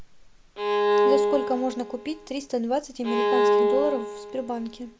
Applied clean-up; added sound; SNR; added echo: none; Bowed string instrument; -4 dB; none.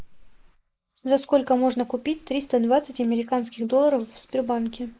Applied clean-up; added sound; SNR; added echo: neural mask model Resemble Enhance denoiser.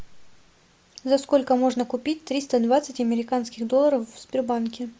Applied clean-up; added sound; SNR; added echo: none; none; none; none.